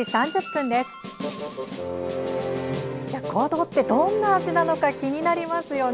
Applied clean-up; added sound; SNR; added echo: none; none; none; none.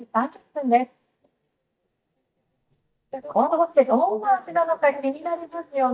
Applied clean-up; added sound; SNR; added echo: neural mask model DeepFilterNet 3.